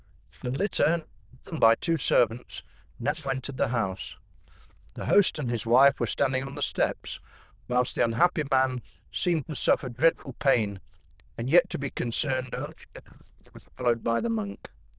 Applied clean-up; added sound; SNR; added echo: neural diffusion model UNIVERSE++.